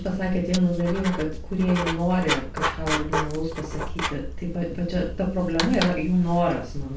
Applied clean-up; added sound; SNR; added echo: none; Writing; 5 dB; reverberation time 0.3 s.